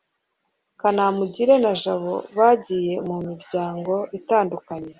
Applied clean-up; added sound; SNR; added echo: none; none; none; none.